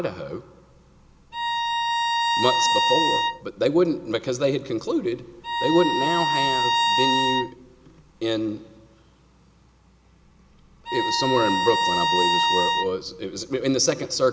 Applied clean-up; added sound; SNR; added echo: none; Bowed string instrument; -2 dB; none.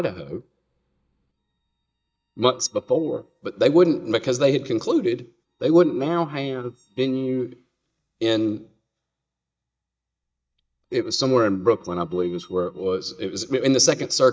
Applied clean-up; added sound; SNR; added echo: neural mask model DeepFilterNet 3.